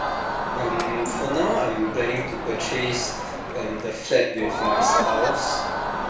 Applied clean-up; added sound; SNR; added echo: none; Crowd; 0 dB; reverberation time 0.6 s.